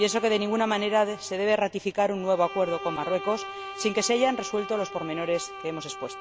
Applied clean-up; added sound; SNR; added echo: none; Bowed string instrument; 12 dB; none.